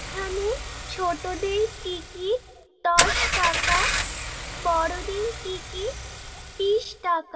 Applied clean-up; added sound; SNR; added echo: none; Engine / Car; 2 dB; reverberation time 1.9 s.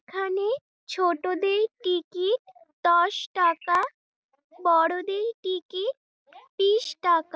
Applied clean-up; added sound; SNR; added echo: none; none; none; none.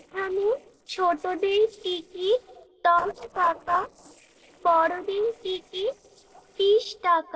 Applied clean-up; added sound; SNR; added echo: neural separator model SepFormer DNS4.